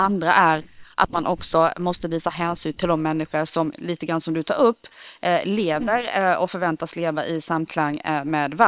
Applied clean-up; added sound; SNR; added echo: neural separator model SepFormer WHAM!.